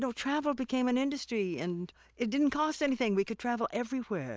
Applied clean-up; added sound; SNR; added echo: none; none; none; none.